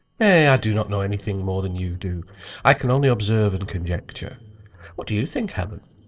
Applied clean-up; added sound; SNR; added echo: neural separator model SepFormer DNS4.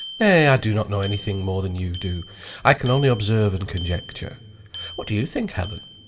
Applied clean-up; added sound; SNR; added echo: none; Bicycle bell; 18 dB; reverberation time 1.6 s.